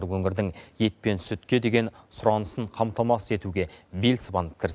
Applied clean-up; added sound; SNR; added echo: none; none; none; none.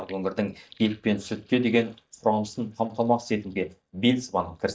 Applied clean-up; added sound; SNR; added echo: neural mask model DeepFilterNet 3.